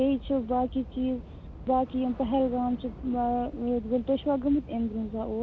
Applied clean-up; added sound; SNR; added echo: none; Subway, metro, underground / Train; 14 dB; none.